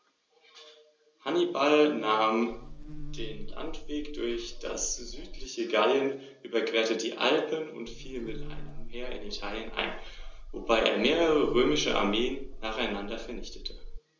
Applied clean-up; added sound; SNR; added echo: none; Buzz; 7 dB; reverberation time 0.2 s.